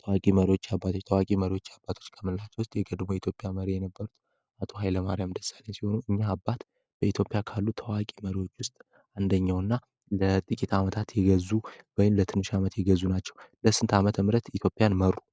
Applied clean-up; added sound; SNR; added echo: none; none; none; none.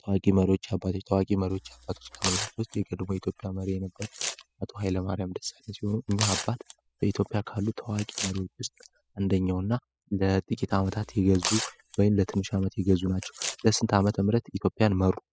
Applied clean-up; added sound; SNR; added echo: classical method spectral subtraction.